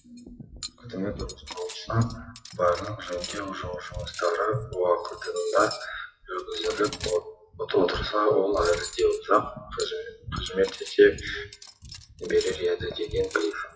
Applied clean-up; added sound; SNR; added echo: classical method WPE with log-MMSE.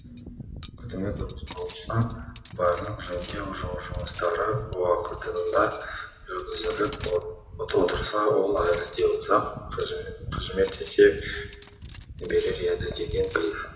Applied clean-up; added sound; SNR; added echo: none; Cutlery, silverware; 11 dB; reverberation time 1.0 s.